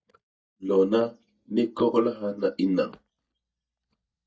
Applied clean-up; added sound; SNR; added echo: neural mask model DeepFilterNet 3.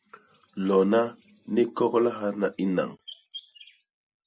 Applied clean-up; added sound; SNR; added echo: none; none; none; none.